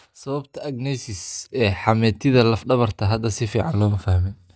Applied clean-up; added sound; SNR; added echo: neural mask model DeepFilterNet 3.